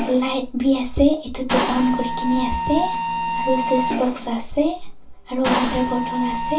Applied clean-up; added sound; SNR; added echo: none; Mechanisms; 4 dB; reverberation time 0.2 s.